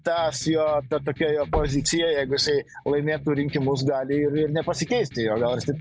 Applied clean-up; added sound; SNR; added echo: none; Knock + Electric guitar; 13 dB; none.